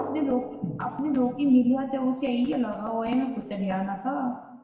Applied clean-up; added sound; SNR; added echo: none; Drum; 16 dB; reverberation time 0.9 s.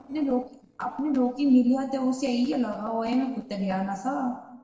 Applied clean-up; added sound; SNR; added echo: neural separator model SepFormer DNS4.